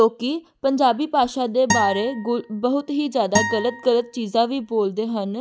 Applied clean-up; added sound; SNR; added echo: none; Acoustic guitar; 7 dB; none.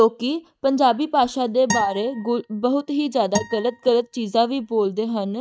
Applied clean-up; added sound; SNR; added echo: neural mask model RNNoise.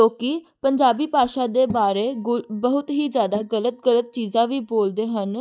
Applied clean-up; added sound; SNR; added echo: neural mask model DeepFilterNet 3.